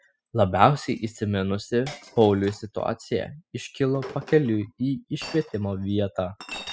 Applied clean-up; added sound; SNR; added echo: classical method spectral subtraction.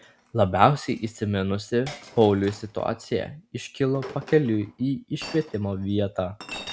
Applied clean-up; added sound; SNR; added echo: none; Chink, clink; 19 dB; none.